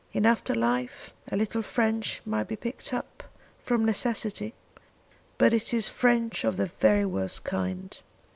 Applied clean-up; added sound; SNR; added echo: none; none; none; none.